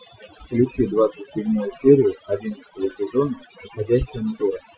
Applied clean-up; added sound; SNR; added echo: classical method Wiener filter.